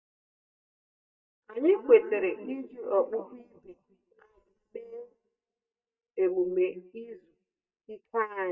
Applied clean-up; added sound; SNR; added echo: neural mask model DeepFilterNet 3.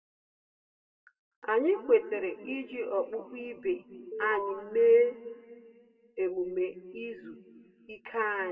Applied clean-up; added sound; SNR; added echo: none; Alarm; 6 dB; reverberation time 1.7 s.